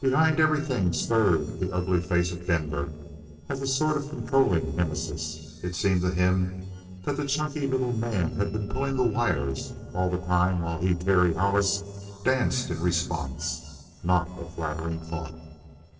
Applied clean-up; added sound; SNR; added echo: neural separator model SepFormer DNS4.